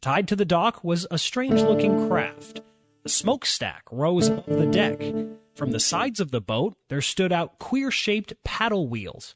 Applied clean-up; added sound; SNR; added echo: neural mask model RNNoise.